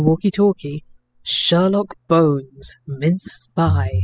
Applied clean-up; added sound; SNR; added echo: classical method spectral subtraction.